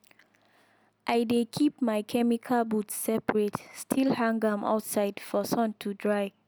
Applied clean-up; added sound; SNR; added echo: none; none; none; none.